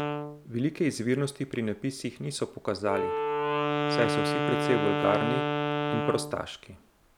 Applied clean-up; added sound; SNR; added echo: none; Wind instrument, woodwind instrument; 0 dB; none.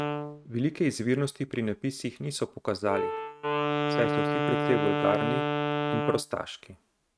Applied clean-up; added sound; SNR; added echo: neural mask model RNNoise.